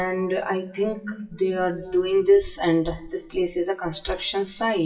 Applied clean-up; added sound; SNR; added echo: classical method WPE with log-MMSE.